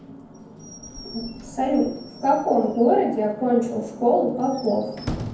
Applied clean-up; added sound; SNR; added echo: none; Squeak / Slam / Wood; 16 dB; reverberation time 0.9 s.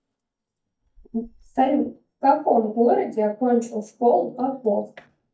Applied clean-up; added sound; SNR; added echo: neural mask model DeepFilterNet 3.